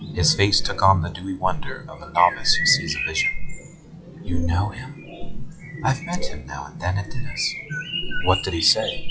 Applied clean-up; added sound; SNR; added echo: classical method log-MMSE.